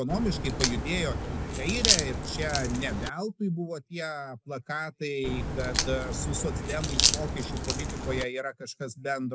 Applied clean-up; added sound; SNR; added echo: none; Crack; -3 dB; none.